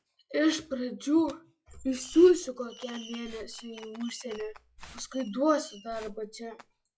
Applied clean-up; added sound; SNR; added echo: classical method log-MMSE.